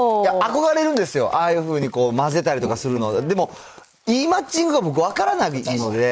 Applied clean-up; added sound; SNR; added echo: neural mask model Resemble Enhance denoiser.